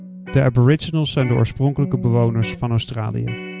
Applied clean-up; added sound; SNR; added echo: none; Electric guitar; 13 dB; none.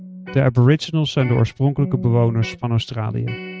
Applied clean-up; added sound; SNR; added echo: neural mask model RNNoise.